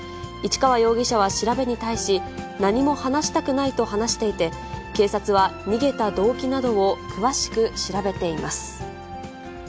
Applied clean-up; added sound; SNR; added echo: none; none; none; none.